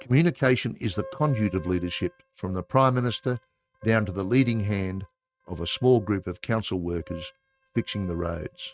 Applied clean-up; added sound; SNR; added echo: neural mask model RNNoise.